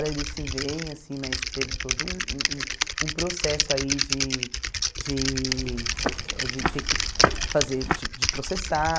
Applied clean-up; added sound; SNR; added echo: none; Typing + Walk, footsteps; -3 dB; none.